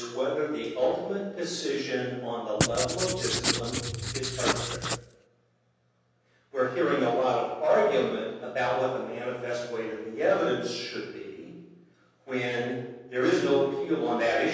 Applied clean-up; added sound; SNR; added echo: none; Writing; 1 dB; reverberation time 1.1 s.